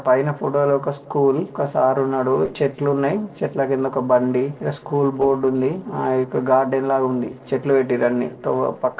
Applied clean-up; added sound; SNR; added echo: neural separator model SepFormer DNS4.